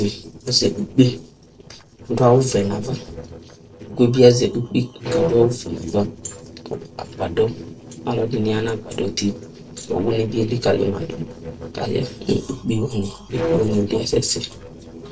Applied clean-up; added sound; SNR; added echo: neural separator model SepFormer DNS4.